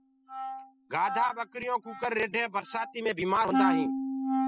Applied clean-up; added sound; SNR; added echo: classical method spectral subtraction.